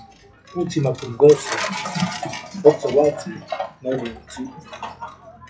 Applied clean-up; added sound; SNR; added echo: classical method WPE with log-MMSE.